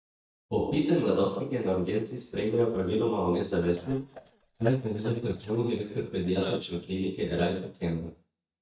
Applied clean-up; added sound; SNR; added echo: neural mask model DeepFilterNet 3.